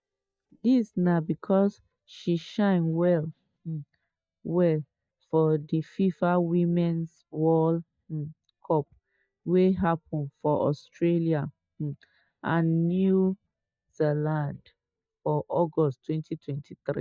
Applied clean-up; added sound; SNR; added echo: neural mask model DeepFilterNet 3.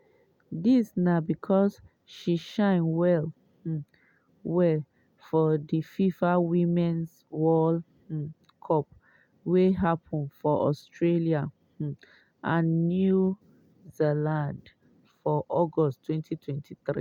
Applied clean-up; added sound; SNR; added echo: none; none; none; none.